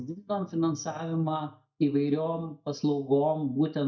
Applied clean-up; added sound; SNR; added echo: neural mask model DeepFilterNet 3.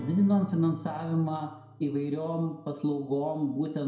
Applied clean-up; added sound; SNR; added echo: none; Acoustic guitar / Strum; 19 dB; reverberation time 0.6 s.